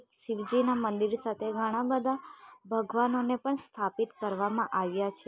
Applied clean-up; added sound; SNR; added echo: none; none; none; none.